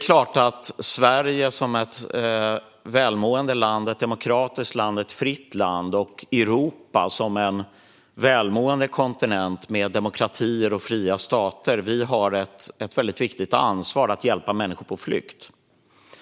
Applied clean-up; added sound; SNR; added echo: none; none; none; none.